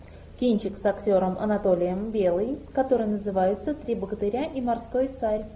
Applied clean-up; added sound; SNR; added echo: none; none; none; none.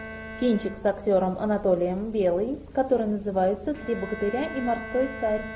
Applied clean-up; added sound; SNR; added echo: none; Bowed string instrument; 15 dB; none.